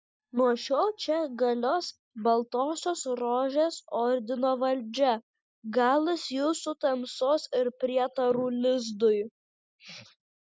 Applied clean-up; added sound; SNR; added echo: neural mask model DeepFilterNet 3.